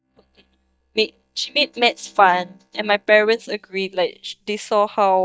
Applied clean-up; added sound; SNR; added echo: neural mask model DeepFilterNet 3.